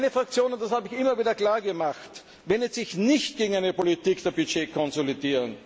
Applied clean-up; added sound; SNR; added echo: none; none; none; none.